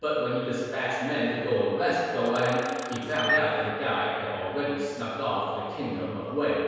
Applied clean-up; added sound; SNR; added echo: none; Camera; 6 dB; reverberation time 1.9 s.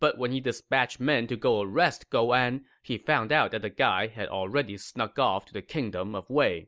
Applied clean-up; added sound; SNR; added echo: none; none; none; none.